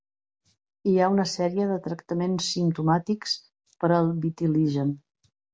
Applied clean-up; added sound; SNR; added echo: none; none; none; none.